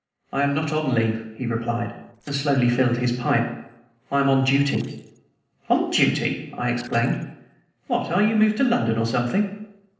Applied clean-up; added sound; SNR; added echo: neural separator model SepFormer DNS4.